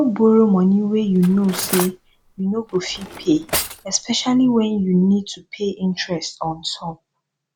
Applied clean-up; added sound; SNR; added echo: none; Cutlery, silverware; 11 dB; none.